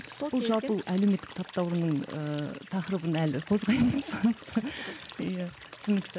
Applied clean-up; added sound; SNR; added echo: none; Stream; 18 dB; none.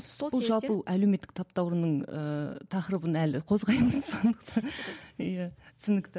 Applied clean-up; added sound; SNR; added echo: none; none; none; none.